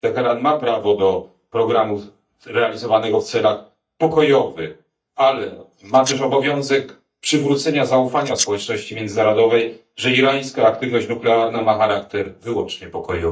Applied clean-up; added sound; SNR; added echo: neural mask model DeepFilterNet 3.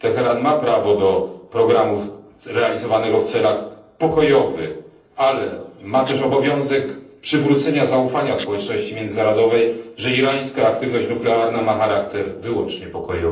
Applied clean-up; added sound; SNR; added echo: neural separator model SepFormer DNS4.